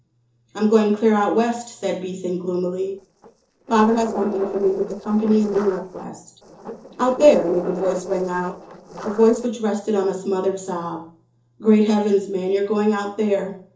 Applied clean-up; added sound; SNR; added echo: neural separator model SepFormer DNS4.